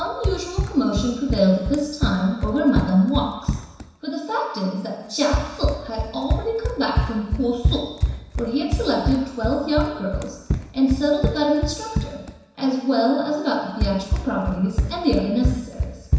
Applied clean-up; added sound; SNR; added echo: none; Run; 3 dB; reverberation time 1.0 s.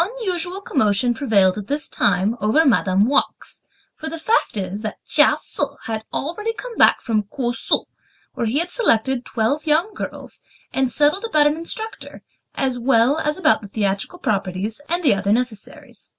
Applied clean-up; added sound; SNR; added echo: none; none; none; none.